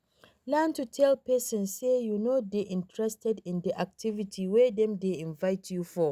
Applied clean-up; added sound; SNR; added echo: none; none; none; none.